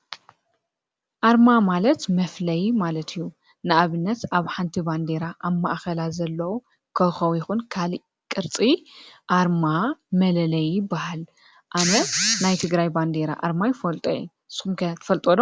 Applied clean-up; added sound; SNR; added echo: none; none; none; none.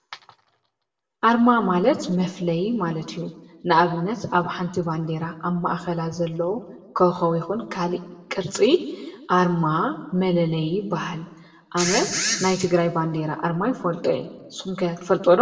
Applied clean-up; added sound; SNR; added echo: none; none; none; reverberation time 0.8 s.